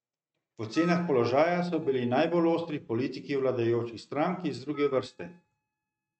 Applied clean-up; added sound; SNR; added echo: neural mask model RNNoise.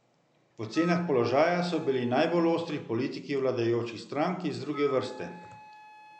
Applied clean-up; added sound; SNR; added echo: none; Wind instrument, woodwind instrument; 19 dB; none.